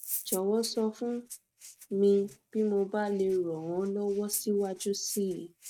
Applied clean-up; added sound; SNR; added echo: neural mask model RNNoise.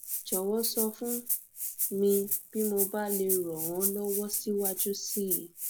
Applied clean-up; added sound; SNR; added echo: none; Rattle (instrument); 2 dB; none.